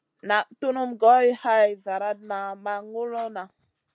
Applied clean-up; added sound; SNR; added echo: none; none; none; none.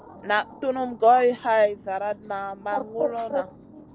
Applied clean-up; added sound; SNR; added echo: none; Bird; 11 dB; none.